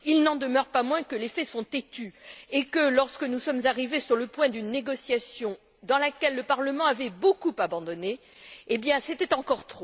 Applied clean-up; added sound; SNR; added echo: none; none; none; none.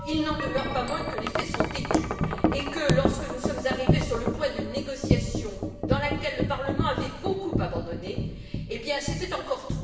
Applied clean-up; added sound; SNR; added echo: none; Wind chime; -3 dB; reverberation time 1.0 s.